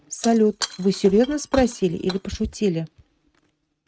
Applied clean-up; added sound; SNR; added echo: neural mask model RNNoise.